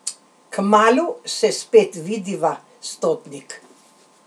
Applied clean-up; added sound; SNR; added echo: none; none; none; none.